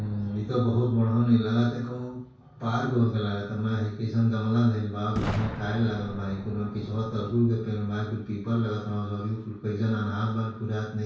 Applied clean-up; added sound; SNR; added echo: none; Boom; 16 dB; reverberation time 0.6 s.